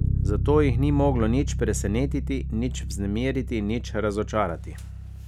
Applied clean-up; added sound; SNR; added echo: none; Bass guitar; 2 dB; none.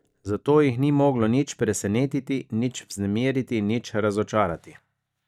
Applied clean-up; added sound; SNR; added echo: neural mask model DeepFilterNet 3.